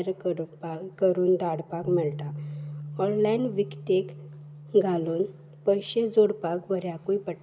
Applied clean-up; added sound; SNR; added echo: none; Bass guitar; 14 dB; none.